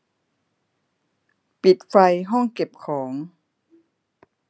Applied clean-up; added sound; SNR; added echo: none; none; none; none.